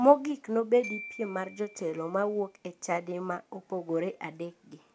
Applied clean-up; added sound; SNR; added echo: none; Glockenspiel; 18 dB; none.